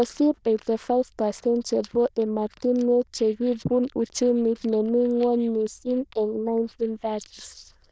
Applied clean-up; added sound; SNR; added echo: neural diffusion model UNIVERSE++.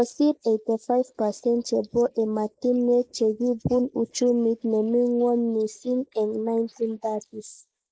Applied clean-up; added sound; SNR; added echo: neural mask model Resemble Enhance denoiser.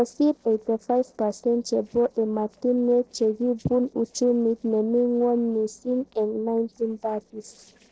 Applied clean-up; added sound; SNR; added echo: neural separator model SepFormer DNS4.